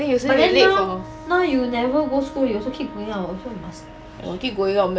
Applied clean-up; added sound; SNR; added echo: none; Wind instrument, woodwind instrument; 19 dB; none.